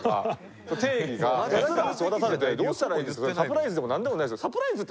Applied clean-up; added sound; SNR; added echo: none; none; none; none.